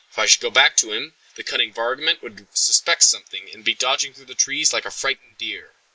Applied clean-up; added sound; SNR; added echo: neural mask model Resemble Enhance denoiser.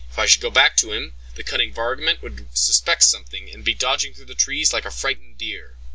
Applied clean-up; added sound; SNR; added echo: none; none; none; none.